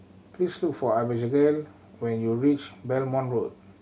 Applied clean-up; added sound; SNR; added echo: none; none; none; none.